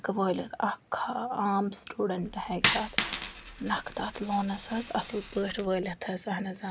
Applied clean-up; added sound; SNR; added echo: none; Coin (dropping); 1 dB; none.